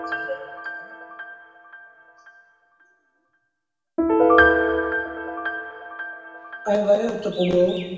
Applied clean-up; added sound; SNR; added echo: none; Piano; -3 dB; reverberation time 1.2 s.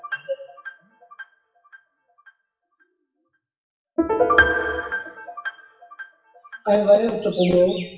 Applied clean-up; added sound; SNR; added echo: classical method WPE with log-MMSE.